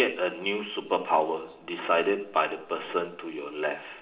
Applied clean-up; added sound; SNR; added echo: none; none; none; reverberation time 1.2 s.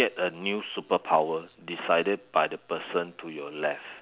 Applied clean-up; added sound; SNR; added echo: none; none; none; none.